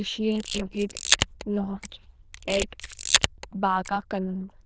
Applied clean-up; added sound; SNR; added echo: neural diffusion model UNIVERSE++.